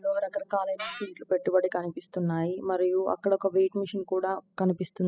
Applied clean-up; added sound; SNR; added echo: classical method spectral subtraction.